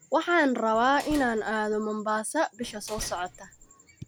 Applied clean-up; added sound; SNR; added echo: none; Slam; 16 dB; none.